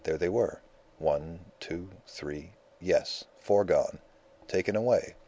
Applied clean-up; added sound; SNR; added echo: none; none; none; none.